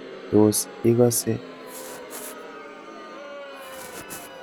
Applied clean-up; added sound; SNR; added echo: none; Crowd; 14 dB; none.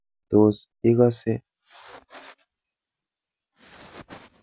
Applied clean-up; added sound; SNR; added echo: none; none; none; none.